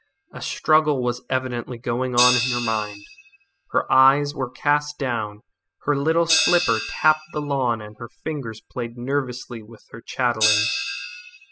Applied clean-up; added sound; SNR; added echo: classical method spectral subtraction.